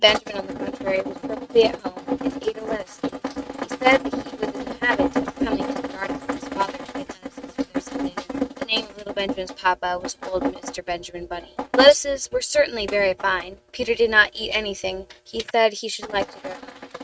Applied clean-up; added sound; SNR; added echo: neural mask model RNNoise.